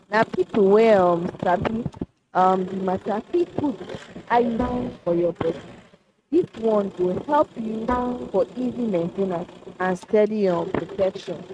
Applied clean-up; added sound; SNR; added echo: neural mask model RNNoise.